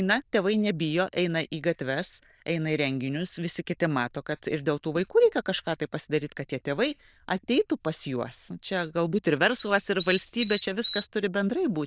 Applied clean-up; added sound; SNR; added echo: neural diffusion model UNIVERSE++.